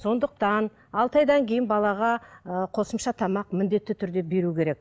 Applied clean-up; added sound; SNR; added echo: none; none; none; none.